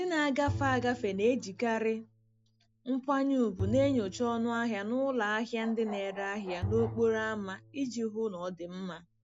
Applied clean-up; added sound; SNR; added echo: none; Bowed string instrument + Bark; 11 dB; none.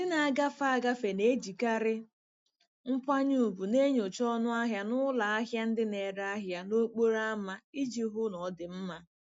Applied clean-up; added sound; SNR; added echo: none; none; none; none.